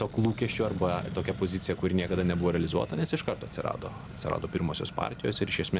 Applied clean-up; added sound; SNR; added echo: none; Accelerating, revving, vroom; 11 dB; none.